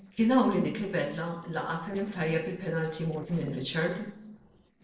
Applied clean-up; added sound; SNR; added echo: neural separator model SepFormer DNS4.